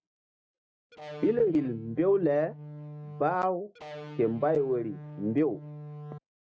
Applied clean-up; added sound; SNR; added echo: neural mask model RNNoise.